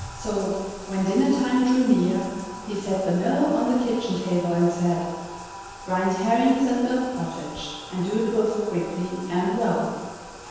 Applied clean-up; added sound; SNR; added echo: none; Bathtub (filling or washing); 15 dB; reverberation time 1.2 s.